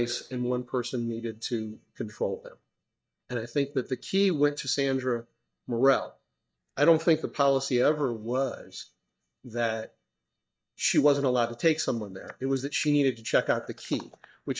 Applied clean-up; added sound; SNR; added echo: neural mask model DeepFilterNet 3.